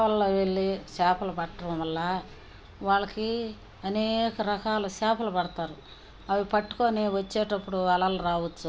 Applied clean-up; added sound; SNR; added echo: none; none; none; none.